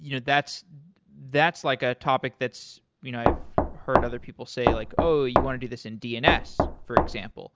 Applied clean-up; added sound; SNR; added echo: none; Knock; -3 dB; none.